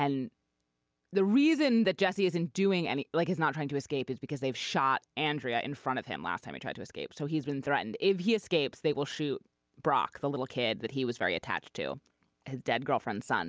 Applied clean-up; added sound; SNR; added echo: none; none; none; none.